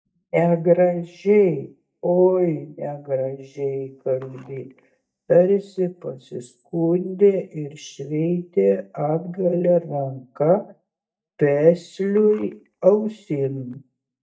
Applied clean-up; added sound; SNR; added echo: neural mask model DeepFilterNet 3.